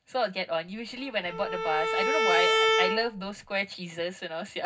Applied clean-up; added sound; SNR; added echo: none; Bowed string instrument; -4 dB; reverberation time 0.4 s.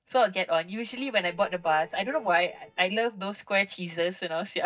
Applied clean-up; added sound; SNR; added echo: neural mask model DeepFilterNet 3.